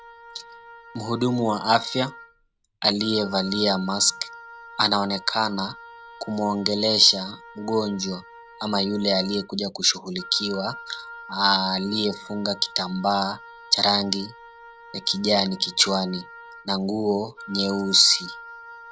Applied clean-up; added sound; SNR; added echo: none; Wind instrument, woodwind instrument; 18 dB; none.